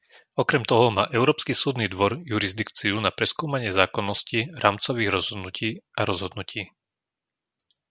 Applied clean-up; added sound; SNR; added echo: none; none; none; none.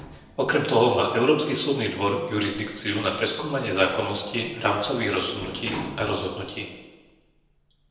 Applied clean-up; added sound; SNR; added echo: none; Sliding door; 17 dB; reverberation time 1.0 s.